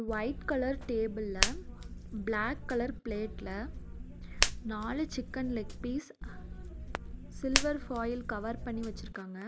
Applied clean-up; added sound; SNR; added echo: none; Hands; 1 dB; none.